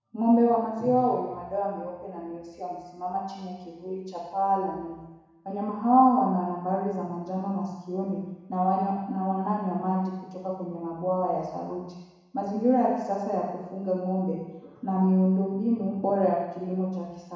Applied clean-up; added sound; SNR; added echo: none; none; none; reverberation time 1.1 s.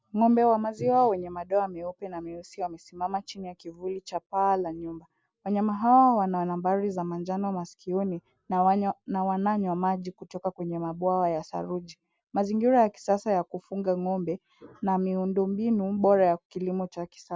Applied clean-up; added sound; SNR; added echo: none; none; none; none.